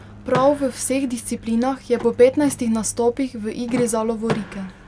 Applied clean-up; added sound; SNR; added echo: none; Door / Car; 15 dB; none.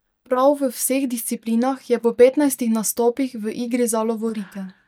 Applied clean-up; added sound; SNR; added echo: neural mask model DeepFilterNet 3.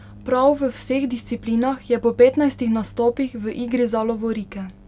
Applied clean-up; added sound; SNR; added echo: none; none; none; none.